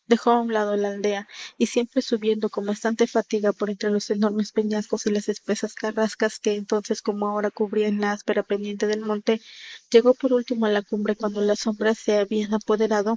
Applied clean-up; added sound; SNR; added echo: neural mask model Resemble Enhance denoiser.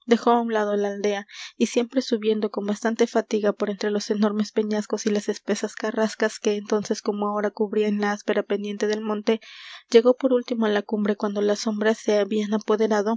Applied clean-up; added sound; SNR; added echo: none; none; none; none.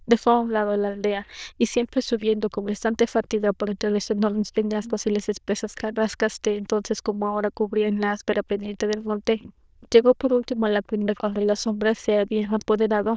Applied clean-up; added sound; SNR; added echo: neural diffusion model UNIVERSE++.